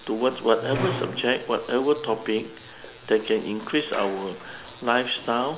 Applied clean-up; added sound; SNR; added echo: none; Squeak; 12 dB; none.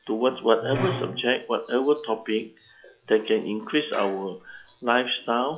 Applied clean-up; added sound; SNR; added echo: classical method log-MMSE.